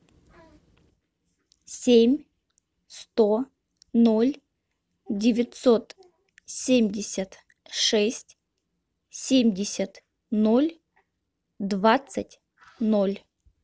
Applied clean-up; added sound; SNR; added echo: none; none; none; none.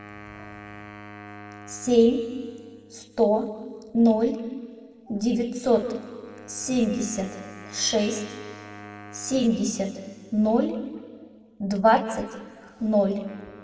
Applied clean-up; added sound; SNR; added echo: none; Wind instrument, woodwind instrument; 20 dB; reverberation time 1.7 s.